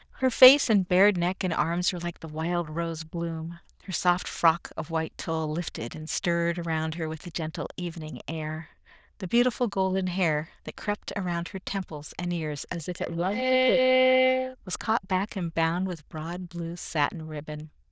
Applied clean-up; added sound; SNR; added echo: neural diffusion model UNIVERSE++.